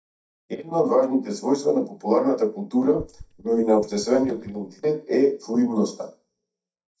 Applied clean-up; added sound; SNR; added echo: neural mask model DeepFilterNet 3.